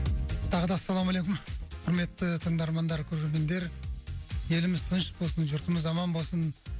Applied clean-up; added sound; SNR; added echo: none; none; none; none.